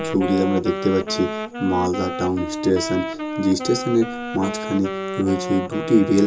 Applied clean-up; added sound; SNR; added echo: none; Wind instrument, woodwind instrument; 6 dB; reverberation time 0.2 s.